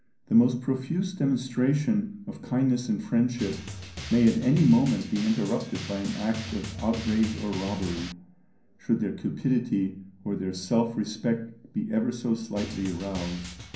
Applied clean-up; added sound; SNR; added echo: none; Drum; 15 dB; reverberation time 0.6 s.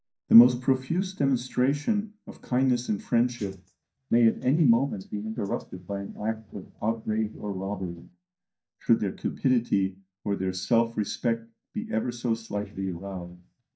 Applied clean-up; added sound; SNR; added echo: neural mask model DeepFilterNet 3.